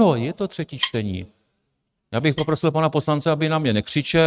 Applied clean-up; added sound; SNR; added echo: neural mask model RNNoise.